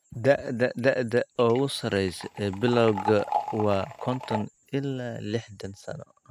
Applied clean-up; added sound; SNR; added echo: neural mask model RNNoise.